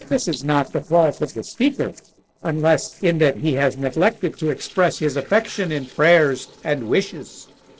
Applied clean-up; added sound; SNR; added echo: neural separator model SepFormer DNS4.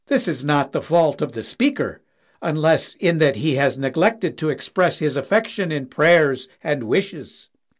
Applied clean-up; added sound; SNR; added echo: none; none; none; none.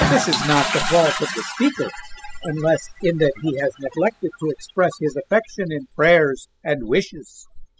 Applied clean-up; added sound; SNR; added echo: classical method spectral subtraction.